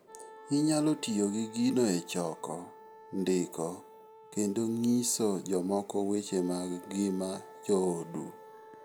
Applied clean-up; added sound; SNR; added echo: none; Wind instrument, woodwind instrument; 20 dB; none.